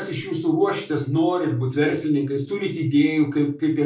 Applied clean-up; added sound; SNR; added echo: none; none; none; reverberation time 0.2 s.